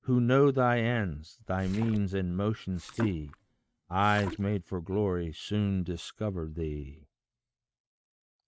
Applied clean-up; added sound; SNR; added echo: neural mask model RNNoise.